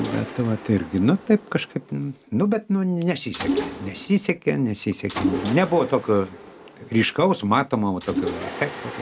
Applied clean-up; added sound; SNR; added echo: none; Mechanisms; 9 dB; none.